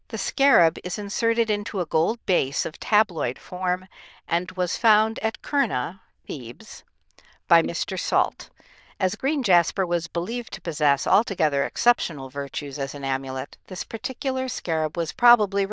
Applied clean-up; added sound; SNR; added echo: neural diffusion model UNIVERSE++.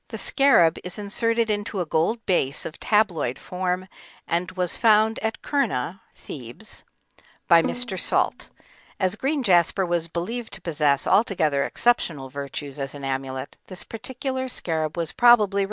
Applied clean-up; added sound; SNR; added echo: none; Bowed string instrument; 12 dB; none.